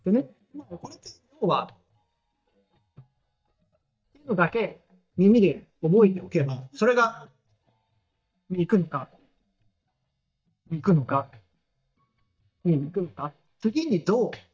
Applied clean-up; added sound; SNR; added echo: neural mask model DeepFilterNet 3.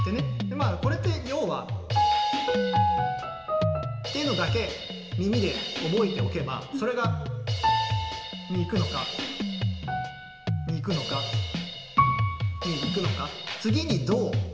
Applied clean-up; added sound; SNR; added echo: none; Drum kit; 1 dB; reverberation time 1.6 s.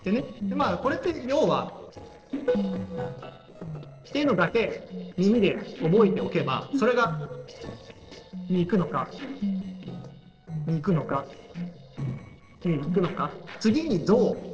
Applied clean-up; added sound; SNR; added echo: neural separator model SepFormer DNS4.